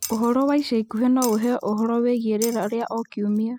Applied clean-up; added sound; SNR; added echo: classical method spectral subtraction.